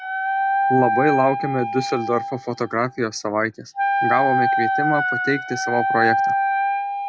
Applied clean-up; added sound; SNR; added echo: classical method log-MMSE.